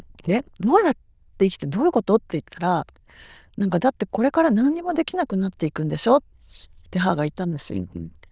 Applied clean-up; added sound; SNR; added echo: neural diffusion model UNIVERSE++.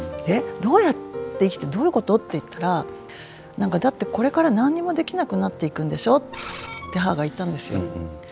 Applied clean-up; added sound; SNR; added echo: none; Screech; 14 dB; none.